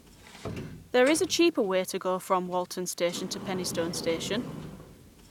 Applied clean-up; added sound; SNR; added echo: none; Sliding door; 13 dB; none.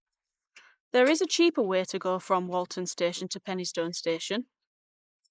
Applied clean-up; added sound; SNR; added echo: neural mask model Resemble Enhance denoiser.